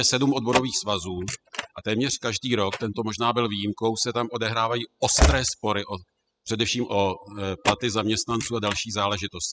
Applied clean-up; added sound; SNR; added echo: classical method spectral subtraction.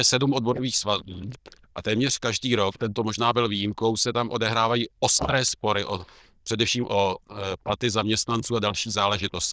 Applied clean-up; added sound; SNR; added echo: neural diffusion model UNIVERSE++.